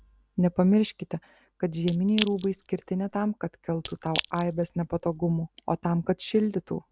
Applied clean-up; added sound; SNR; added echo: none; Crack / Crushing; 11 dB; none.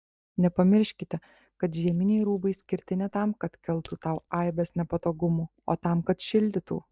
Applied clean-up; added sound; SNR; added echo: neural mask model DeepFilterNet 3.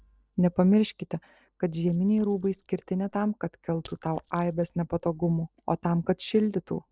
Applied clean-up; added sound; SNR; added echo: neural separator model SepFormer DNS4.